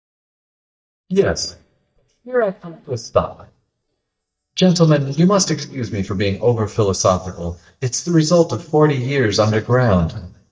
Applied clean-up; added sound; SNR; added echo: neural mask model DeepFilterNet 3.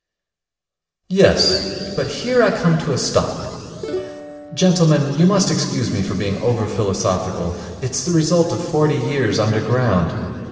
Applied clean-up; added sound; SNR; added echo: none; Plucked string instrument; 13 dB; reverberation time 2.9 s.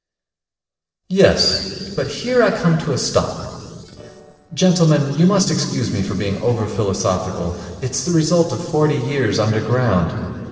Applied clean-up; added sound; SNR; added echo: neural separator model SepFormer DNS4.